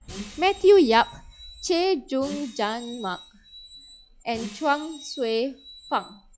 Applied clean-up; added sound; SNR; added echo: classical method log-MMSE.